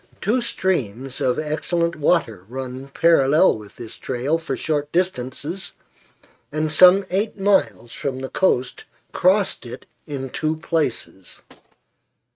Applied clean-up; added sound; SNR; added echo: neural mask model RNNoise.